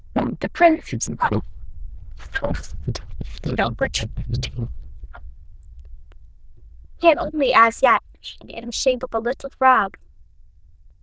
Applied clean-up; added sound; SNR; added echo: neural diffusion model UNIVERSE++.